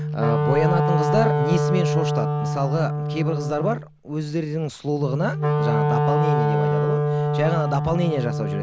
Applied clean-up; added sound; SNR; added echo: none; Wind instrument, woodwind instrument; -3 dB; none.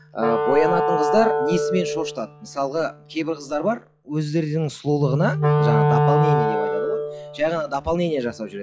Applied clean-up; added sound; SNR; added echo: classical method log-MMSE.